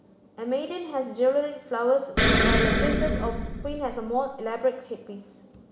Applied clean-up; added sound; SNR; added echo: none; Explosion; -4 dB; none.